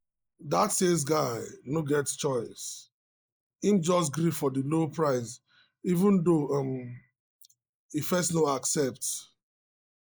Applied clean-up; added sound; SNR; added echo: neural mask model Resemble Enhance denoiser.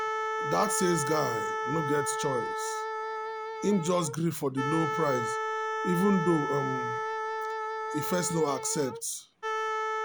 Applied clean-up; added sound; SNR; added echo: none; Wind instrument, woodwind instrument; 2 dB; none.